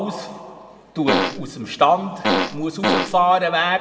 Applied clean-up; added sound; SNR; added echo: none; Fart; -1 dB; reverberation time 1.2 s.